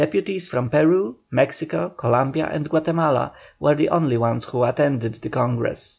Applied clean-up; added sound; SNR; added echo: none; none; none; none.